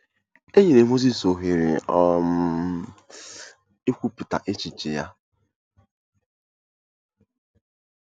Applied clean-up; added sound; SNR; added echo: none; none; none; none.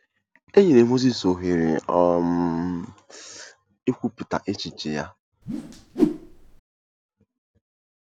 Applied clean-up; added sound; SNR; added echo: none; Whoosh, swoosh, swish; 3 dB; none.